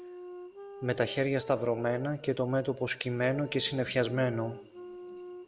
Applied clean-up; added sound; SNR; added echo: none; Wind instrument, woodwind instrument; 15 dB; none.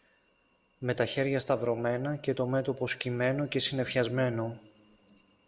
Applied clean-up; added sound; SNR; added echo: none; none; none; none.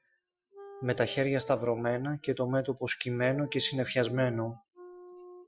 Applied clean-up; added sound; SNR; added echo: classical method Wiener filter.